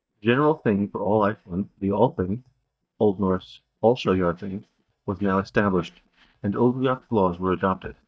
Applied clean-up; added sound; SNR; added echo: neural mask model DeepFilterNet 3.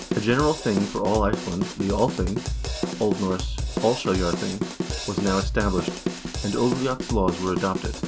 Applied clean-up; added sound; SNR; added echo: none; Drum kit; 3 dB; none.